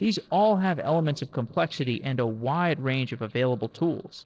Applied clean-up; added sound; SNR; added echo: neural separator model SepFormer DNS4.